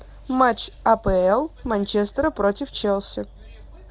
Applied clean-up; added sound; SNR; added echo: none; none; none; none.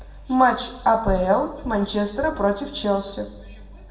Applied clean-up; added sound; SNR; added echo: none; none; none; reverberation time 0.9 s.